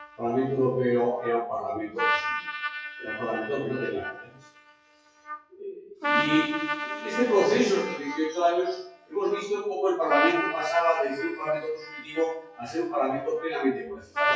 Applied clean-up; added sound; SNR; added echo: classical method WPE with log-MMSE.